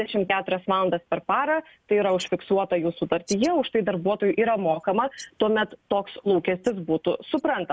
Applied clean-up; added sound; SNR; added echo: none; none; none; none.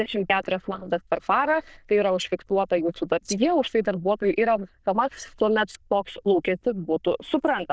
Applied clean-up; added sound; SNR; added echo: neural diffusion model UNIVERSE++.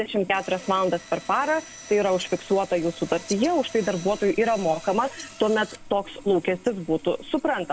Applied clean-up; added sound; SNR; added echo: none; Sawing; 18 dB; none.